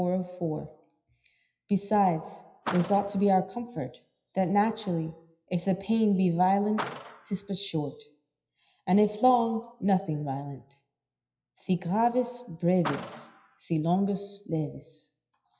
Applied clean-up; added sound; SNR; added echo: classical method WPE with log-MMSE.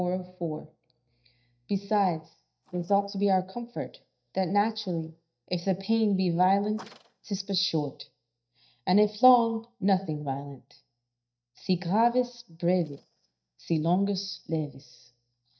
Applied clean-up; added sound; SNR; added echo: neural mask model DeepFilterNet 3.